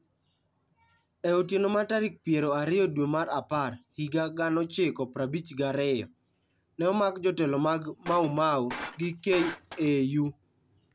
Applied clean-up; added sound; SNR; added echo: none; Shatter; 13 dB; none.